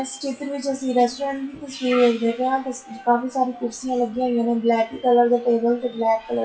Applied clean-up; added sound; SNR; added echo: classical method WPE with log-MMSE.